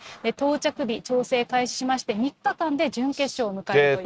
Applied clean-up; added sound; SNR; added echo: neural mask model RNNoise.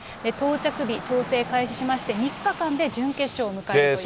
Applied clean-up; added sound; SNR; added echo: none; Rain / Dog; 12 dB; none.